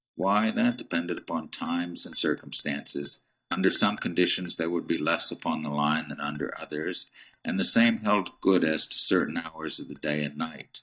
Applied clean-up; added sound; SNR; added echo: neural mask model DeepFilterNet 3.